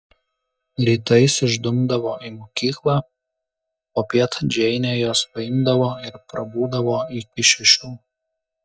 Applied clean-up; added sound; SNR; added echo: neural mask model DeepFilterNet 3.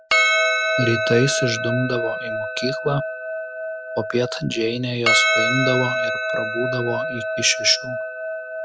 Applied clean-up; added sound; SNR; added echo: none; Percussion; -1 dB; none.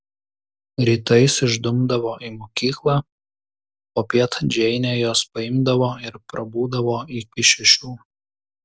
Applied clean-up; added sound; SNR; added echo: none; none; none; none.